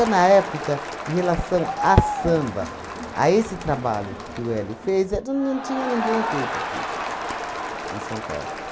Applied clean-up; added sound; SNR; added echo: none; Crowd; 6 dB; none.